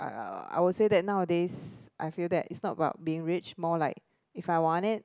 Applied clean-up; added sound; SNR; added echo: none; none; none; none.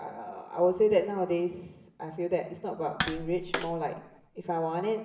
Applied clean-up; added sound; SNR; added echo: none; Tap; 7 dB; reverberation time 0.8 s.